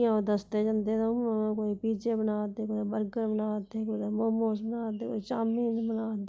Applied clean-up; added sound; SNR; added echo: none; none; none; none.